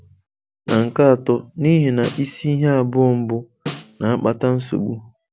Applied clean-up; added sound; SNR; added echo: none; Snare drum; 15 dB; none.